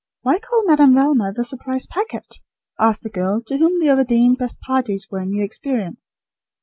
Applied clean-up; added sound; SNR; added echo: none; none; none; none.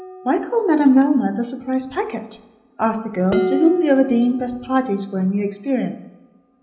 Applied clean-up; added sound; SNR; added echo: none; Dishes, pots, and pans; 11 dB; reverberation time 0.8 s.